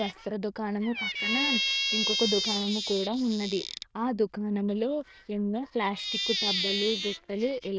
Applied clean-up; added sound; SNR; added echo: neural diffusion model UNIVERSE++.